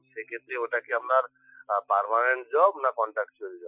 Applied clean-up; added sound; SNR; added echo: classical method Wiener filter.